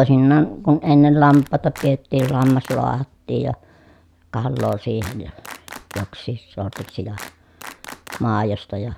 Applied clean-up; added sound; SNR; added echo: none; Clapping; 19 dB; none.